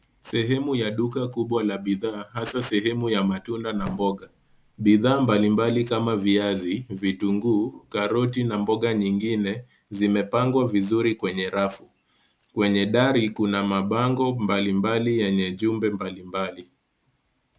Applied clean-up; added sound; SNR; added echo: none; Thump, thud; 17 dB; none.